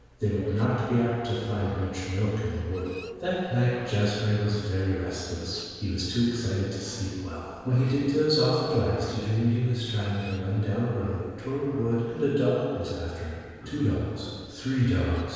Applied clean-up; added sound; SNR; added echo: none; Livestock, farm animals, working animals; 19 dB; reverberation time 1.9 s.